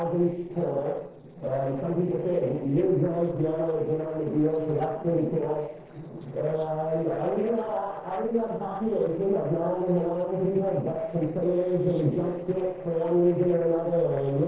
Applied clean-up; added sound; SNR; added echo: neural separator model SepFormer DNS4.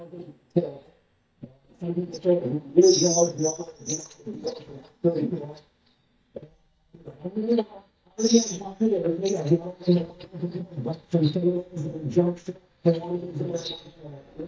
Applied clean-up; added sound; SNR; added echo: neural mask model DeepFilterNet 3.